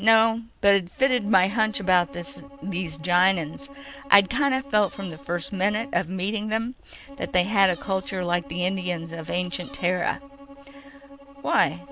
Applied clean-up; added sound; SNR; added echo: none; Squeak + Bowed string instrument; 19 dB; none.